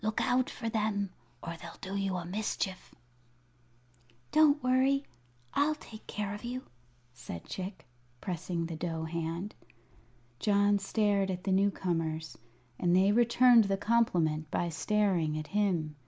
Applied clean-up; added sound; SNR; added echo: none; none; none; none.